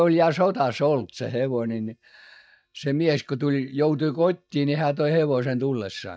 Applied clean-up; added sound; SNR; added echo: neural mask model DeepFilterNet 3.